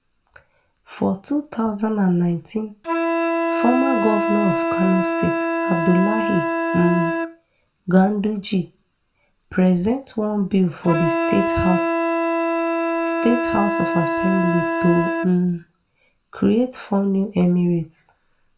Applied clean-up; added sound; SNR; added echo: none; Wind instrument, woodwind instrument; 2 dB; reverberation time 0.2 s.